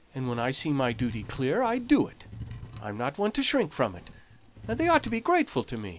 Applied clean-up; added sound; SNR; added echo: none; Wood / Tools; 15 dB; none.